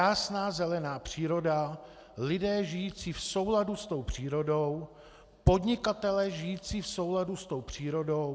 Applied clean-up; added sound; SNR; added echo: none; none; none; none.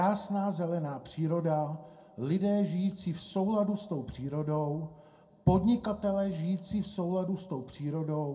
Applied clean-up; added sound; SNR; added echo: none; none; none; reverberation time 0.2 s.